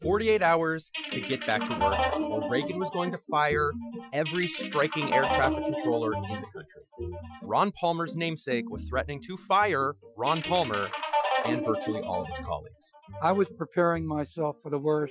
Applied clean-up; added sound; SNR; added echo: classical method Wiener filter.